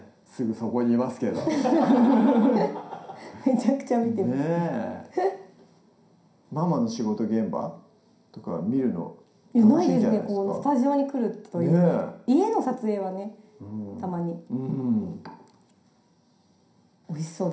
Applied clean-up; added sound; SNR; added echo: none; none; none; reverberation time 0.5 s.